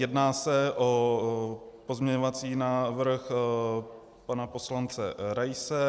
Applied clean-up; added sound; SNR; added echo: none; none; none; none.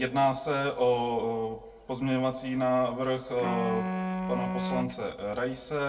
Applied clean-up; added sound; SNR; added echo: none; Wind instrument, woodwind instrument; 4 dB; reverberation time 0.2 s.